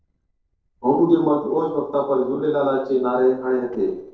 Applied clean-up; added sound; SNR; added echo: neural separator model SepFormer DNS4.